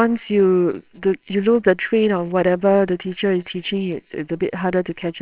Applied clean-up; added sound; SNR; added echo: neural separator model SepFormer WHAMR!.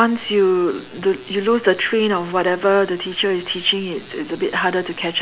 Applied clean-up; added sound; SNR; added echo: none; none; none; none.